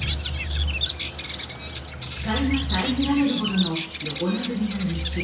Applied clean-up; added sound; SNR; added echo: none; Bird vocalization, bird call, bird song; 6 dB; reverberation time 0.6 s.